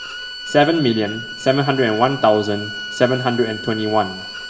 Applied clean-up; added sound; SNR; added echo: none; Bowed string instrument; 12 dB; reverberation time 0.6 s.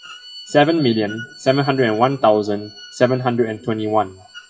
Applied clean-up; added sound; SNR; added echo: classical method WPE with log-MMSE.